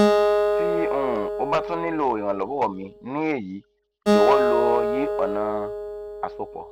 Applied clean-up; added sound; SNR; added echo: none; Acoustic guitar; -3 dB; none.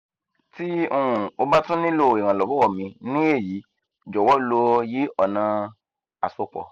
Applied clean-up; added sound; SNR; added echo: none; none; none; none.